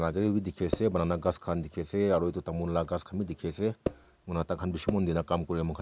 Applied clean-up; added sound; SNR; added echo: none; Percussion; 6 dB; none.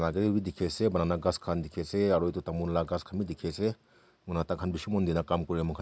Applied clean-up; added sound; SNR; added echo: none; none; none; none.